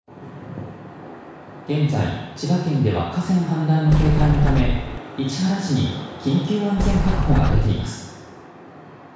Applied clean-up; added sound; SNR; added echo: none; Sliding door; -2 dB; reverberation time 1.1 s.